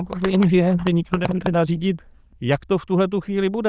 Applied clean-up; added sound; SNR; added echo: neural diffusion model UNIVERSE++.